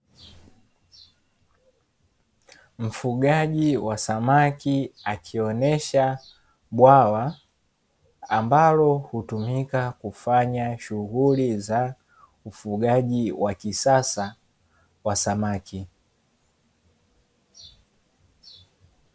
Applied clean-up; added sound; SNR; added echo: none; none; none; none.